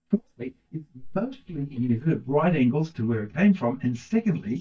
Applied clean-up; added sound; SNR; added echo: neural mask model DeepFilterNet 3.